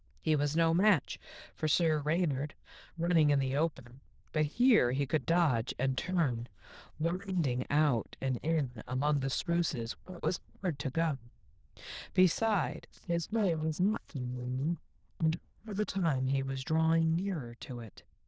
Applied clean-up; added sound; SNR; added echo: neural diffusion model UNIVERSE++.